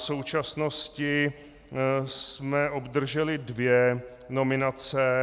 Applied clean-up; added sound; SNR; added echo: none; none; none; none.